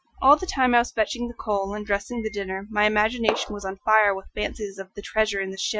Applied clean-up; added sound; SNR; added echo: classical method Wiener filter.